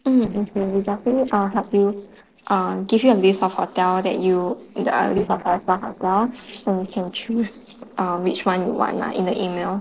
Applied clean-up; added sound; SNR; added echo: neural separator model SepFormer DNS4.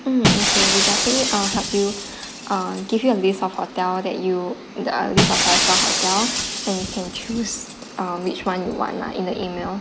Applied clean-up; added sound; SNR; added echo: none; Shatter; 0 dB; none.